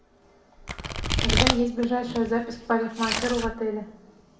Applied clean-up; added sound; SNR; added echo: none; Domestic sounds, home sounds; 2 dB; reverberation time 0.6 s.